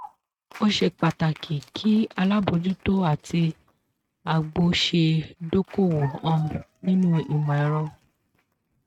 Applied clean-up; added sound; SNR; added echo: neural mask model RNNoise.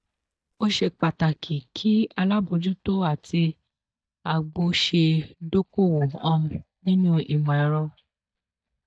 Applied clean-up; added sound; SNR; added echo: neural mask model DeepFilterNet 3.